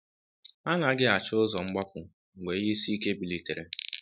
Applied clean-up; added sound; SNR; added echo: none; none; none; none.